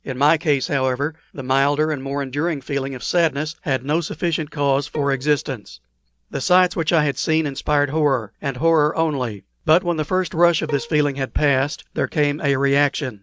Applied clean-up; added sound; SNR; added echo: none; Bowed string instrument; 19 dB; none.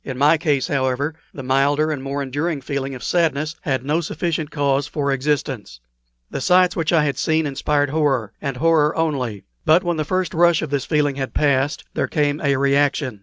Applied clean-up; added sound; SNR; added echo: none; none; none; none.